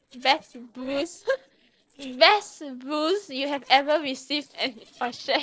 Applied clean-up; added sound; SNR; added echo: neural separator model SepFormer DNS4.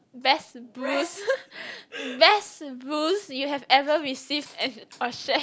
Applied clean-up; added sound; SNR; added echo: none; none; none; none.